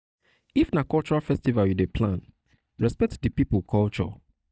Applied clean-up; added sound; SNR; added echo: neural mask model DeepFilterNet 3.